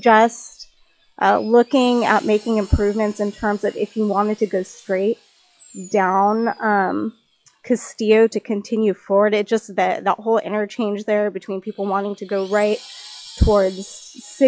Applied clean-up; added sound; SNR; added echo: classical method log-MMSE.